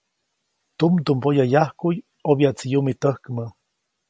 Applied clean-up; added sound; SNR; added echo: none; none; none; none.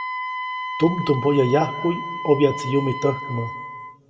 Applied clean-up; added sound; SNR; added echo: none; Wind instrument, woodwind instrument; 8 dB; reverberation time 1.2 s.